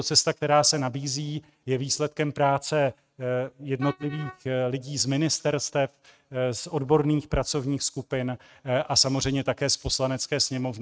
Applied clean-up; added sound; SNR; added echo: neural mask model RNNoise.